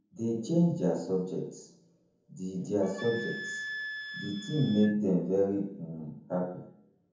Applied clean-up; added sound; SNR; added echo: none; Wind instrument, woodwind instrument; 11 dB; reverberation time 0.7 s.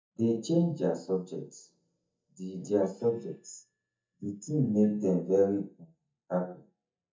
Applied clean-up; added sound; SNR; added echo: neural mask model DeepFilterNet 3.